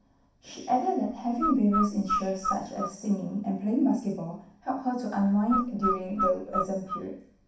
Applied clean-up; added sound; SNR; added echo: none; Bird; 3 dB; reverberation time 0.6 s.